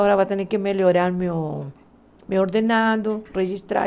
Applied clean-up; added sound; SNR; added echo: none; none; none; none.